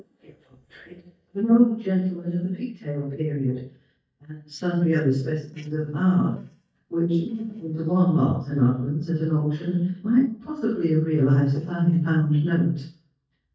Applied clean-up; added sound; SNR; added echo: neural mask model DeepFilterNet 3.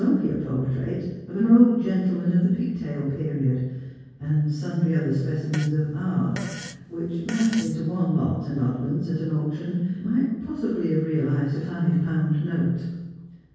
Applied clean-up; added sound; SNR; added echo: none; Fart; 16 dB; reverberation time 1.3 s.